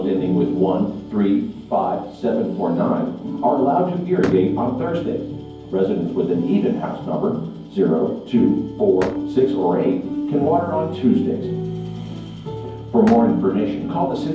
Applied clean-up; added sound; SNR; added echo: none; Slam; 15 dB; reverberation time 0.9 s.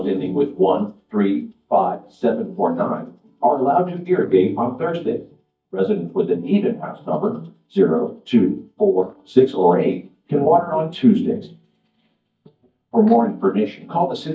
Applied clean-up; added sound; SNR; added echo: neural mask model DeepFilterNet 3.